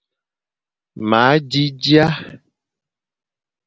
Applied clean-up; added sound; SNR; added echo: none; none; none; none.